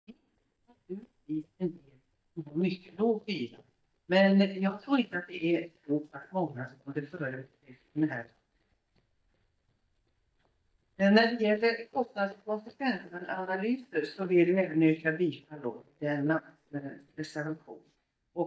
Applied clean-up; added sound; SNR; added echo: neural mask model DeepFilterNet 3.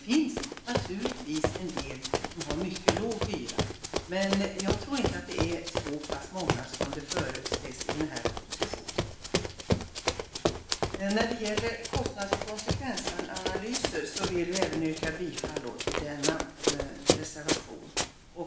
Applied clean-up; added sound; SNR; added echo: none; Run; -2 dB; reverberation time 0.7 s.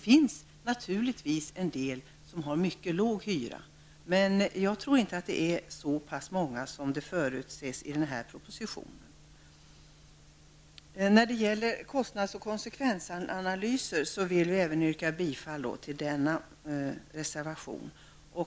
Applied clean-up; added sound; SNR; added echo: none; none; none; none.